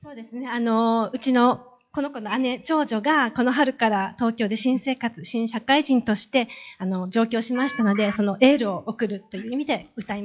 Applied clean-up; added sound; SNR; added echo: classical method log-MMSE.